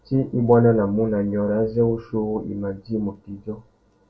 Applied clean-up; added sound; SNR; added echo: none; none; none; reverberation time 0.2 s.